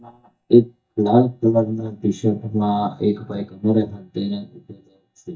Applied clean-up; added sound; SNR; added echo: neural mask model DeepFilterNet 3.